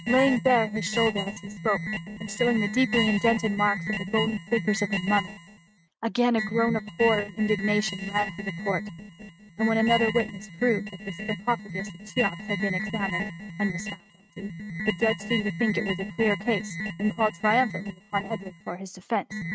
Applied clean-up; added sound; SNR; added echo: neural mask model RNNoise.